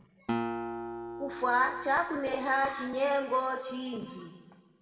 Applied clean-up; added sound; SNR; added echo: none; Acoustic guitar; 8 dB; reverberation time 1.5 s.